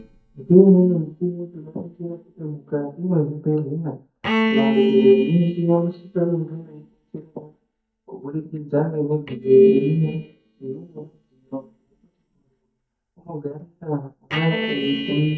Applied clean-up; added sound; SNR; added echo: neural mask model DeepFilterNet 3.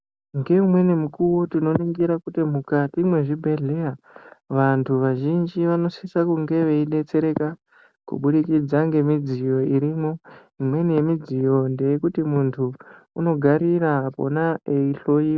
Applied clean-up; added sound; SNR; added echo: none; none; none; none.